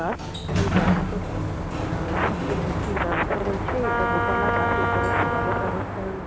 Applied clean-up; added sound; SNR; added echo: none; Sliding door + Wind instrument, woodwind instrument; -4 dB; none.